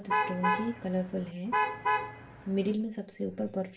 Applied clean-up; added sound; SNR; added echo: none; Alarm / Truck; -2 dB; reverberation time 0.3 s.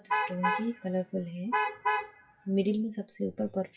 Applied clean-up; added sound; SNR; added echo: classical method WPE with log-MMSE.